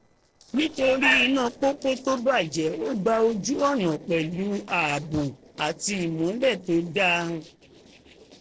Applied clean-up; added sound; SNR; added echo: neural separator model SepFormer DNS4.